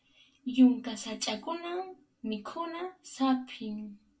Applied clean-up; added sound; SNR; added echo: none; none; none; reverberation time 0.1 s.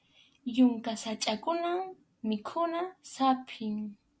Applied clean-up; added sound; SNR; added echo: none; none; none; none.